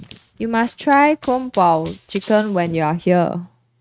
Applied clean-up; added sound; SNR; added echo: neural mask model RNNoise.